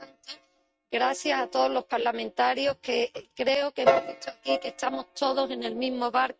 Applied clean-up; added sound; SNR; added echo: neural mask model RNNoise.